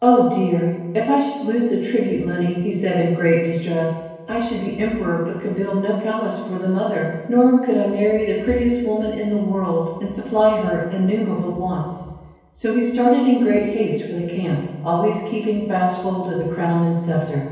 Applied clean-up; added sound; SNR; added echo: none; Cricket; 11 dB; reverberation time 1.2 s.